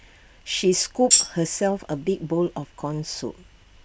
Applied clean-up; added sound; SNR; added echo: none; Tambourine; -3 dB; none.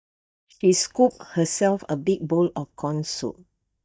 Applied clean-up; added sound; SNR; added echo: neural mask model DeepFilterNet 3.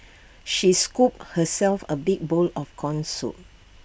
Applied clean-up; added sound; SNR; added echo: none; none; none; none.